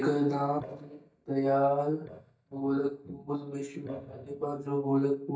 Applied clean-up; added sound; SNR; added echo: neural mask model DeepFilterNet 3.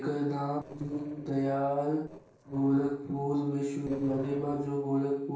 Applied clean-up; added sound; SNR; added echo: neural separator model SepFormer DNS4.